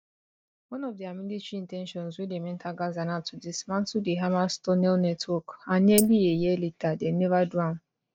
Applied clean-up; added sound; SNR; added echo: neural mask model DeepFilterNet 3.